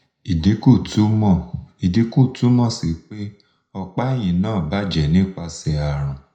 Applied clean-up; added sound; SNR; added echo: none; none; none; reverberation time 0.5 s.